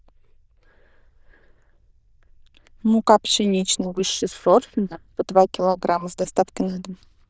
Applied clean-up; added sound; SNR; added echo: neural diffusion model UNIVERSE++.